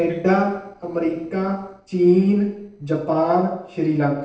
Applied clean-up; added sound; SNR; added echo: neural separator model SepFormer DNS4.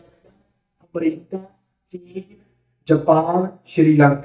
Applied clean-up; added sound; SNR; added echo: neural mask model DeepFilterNet 3.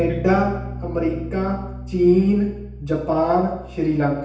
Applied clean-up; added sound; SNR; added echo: none; Bass guitar; 11 dB; reverberation time 0.9 s.